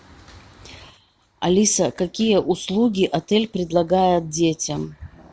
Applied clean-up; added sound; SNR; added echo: none; none; none; none.